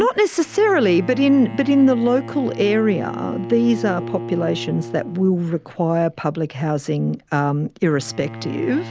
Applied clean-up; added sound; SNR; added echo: none; Bowed string instrument; 14 dB; none.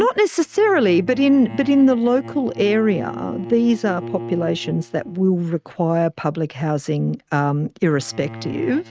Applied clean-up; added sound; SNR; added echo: neural mask model RNNoise.